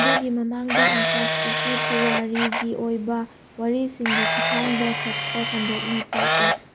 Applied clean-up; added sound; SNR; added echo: none; Camera; -2 dB; none.